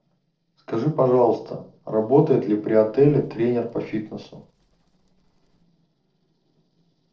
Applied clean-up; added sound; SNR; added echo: neural separator model SepFormer DNS4.